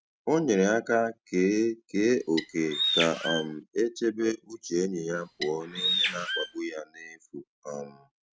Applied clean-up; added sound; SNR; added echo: none; Bird; 3 dB; none.